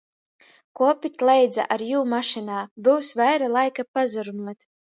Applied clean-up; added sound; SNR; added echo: none; none; none; none.